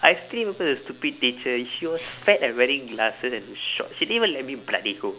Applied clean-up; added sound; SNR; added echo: none; none; none; none.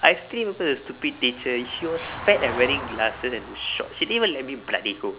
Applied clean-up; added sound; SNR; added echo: none; Vehicle; 13 dB; none.